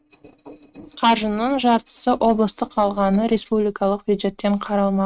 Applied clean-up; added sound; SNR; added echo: neural mask model RNNoise.